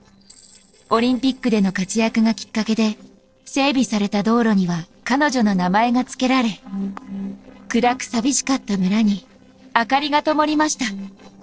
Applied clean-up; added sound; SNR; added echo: neural separator model SepFormer DNS4.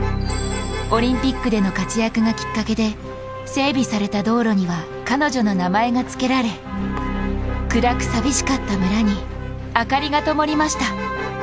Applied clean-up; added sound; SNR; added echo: none; Motor vehicle (road); 15 dB; none.